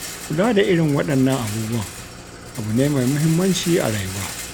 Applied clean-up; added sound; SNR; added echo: none; Idling + Rattle; 12 dB; none.